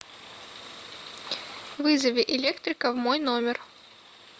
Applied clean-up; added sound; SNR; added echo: none; none; none; none.